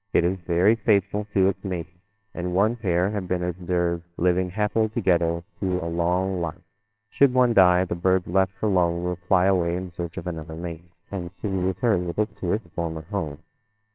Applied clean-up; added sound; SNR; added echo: neural separator model SepFormer WHAMR!.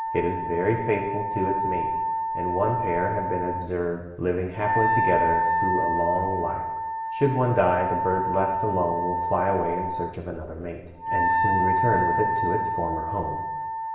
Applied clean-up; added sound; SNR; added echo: none; Wind instrument, woodwind instrument; -1 dB; reverberation time 0.9 s.